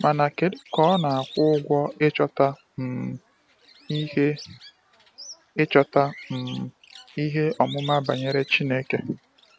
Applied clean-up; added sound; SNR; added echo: none; Bird; 19 dB; none.